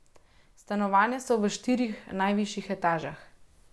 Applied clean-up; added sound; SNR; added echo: none; none; none; none.